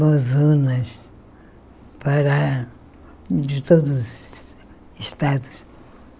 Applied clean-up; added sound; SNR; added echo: none; none; none; none.